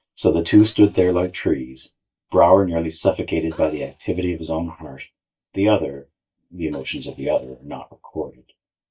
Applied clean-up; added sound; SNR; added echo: neural mask model DeepFilterNet 3.